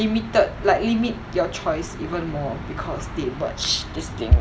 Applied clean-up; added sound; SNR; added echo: none; Engine; 18 dB; none.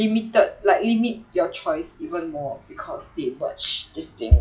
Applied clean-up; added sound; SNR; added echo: classical method log-MMSE.